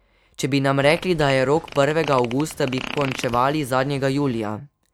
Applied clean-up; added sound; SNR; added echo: none; Fart; 14 dB; none.